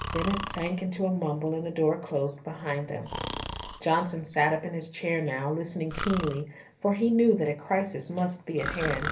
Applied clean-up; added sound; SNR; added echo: none; Breathing; 11 dB; reverberation time 0.3 s.